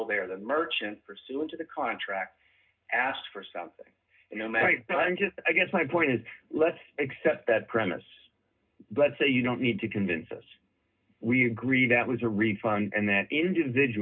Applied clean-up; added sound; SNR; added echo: none; none; none; reverberation time 0.2 s.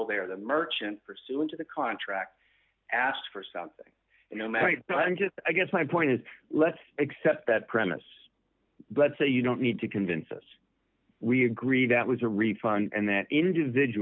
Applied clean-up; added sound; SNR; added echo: none; none; none; none.